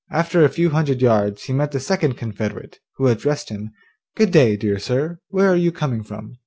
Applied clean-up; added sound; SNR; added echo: none; none; none; none.